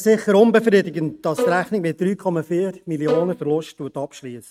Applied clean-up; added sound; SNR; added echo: neural mask model RNNoise.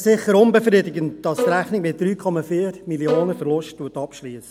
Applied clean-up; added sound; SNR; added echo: none; Bowed string instrument; 7 dB; none.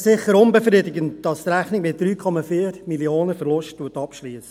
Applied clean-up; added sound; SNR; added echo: none; none; none; none.